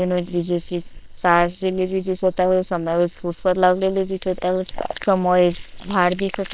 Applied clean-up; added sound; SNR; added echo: neural separator model SepFormer WHAM!.